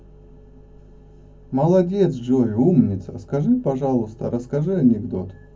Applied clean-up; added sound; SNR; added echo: none; none; none; reverberation time 0.3 s.